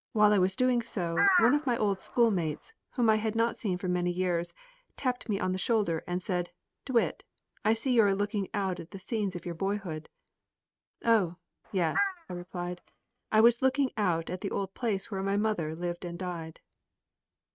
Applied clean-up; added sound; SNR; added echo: neural mask model RNNoise.